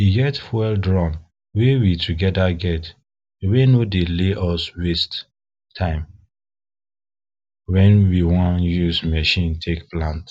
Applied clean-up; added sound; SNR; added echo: none; none; none; none.